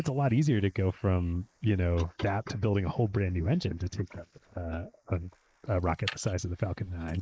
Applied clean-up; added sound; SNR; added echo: neural mask model Resemble Enhance denoiser.